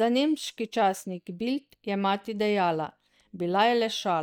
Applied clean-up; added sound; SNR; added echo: neural mask model DeepFilterNet 3.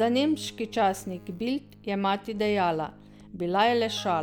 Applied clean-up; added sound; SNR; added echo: none; Keyboard (musical); 19 dB; none.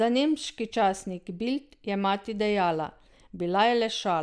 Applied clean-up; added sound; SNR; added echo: none; none; none; none.